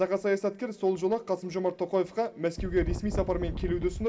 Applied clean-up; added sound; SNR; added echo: none; Wind; 4 dB; reverberation time 1.0 s.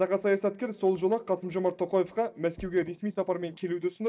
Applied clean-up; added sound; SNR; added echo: neural mask model DeepFilterNet 3.